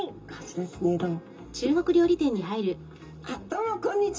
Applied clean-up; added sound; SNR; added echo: none; none; none; reverberation time 0.2 s.